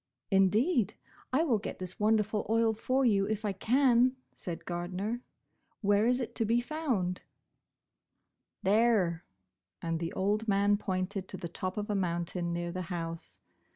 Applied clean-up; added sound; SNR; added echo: none; none; none; none.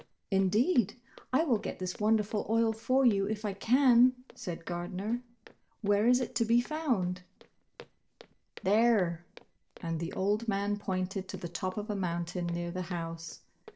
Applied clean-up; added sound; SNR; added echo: neural separator model SepFormer DNS4.